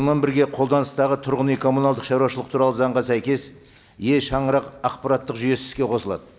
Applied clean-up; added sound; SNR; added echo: none; none; none; none.